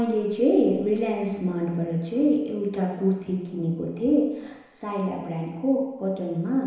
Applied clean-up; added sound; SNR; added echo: none; none; none; reverberation time 1.0 s.